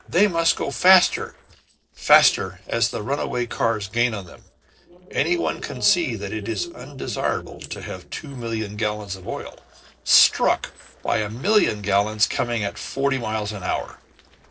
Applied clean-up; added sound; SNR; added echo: neural separator model SepFormer DNS4.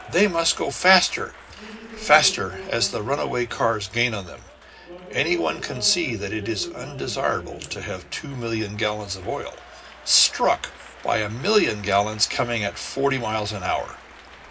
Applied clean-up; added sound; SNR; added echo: none; Applause; 17 dB; reverberation time 0.4 s.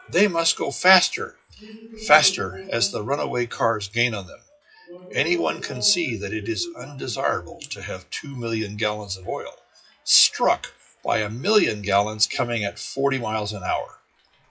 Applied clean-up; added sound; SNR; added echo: classical method WPE with log-MMSE.